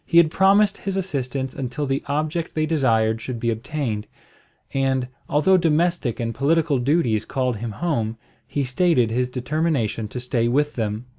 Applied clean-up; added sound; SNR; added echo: none; none; none; none.